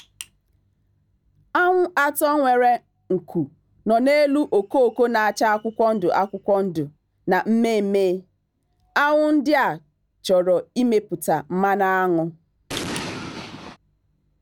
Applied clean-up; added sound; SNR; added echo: none; Explosion; 9 dB; none.